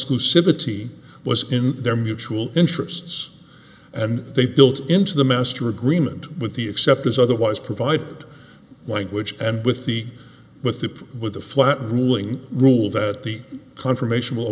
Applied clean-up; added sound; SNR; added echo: none; none; none; none.